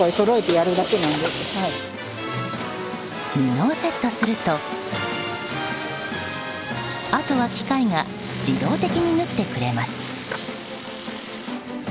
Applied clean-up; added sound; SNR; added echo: none; Skateboard; 18 dB; none.